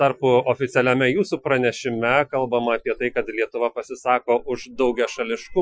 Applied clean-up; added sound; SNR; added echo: classical method Wiener filter.